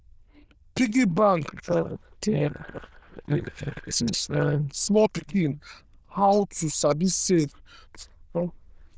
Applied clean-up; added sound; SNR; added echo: neural diffusion model UNIVERSE++.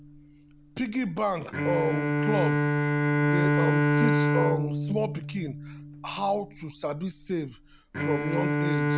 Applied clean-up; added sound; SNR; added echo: none; Bowed string instrument; -4 dB; none.